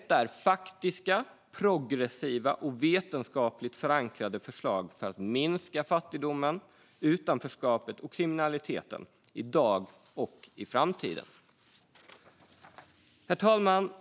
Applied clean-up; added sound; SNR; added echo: none; none; none; none.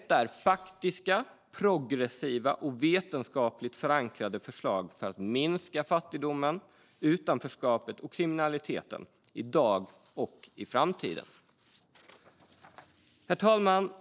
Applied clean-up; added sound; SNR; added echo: neural separator model SepFormer DNS4.